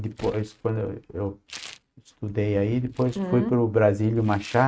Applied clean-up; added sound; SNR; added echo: neural mask model RNNoise.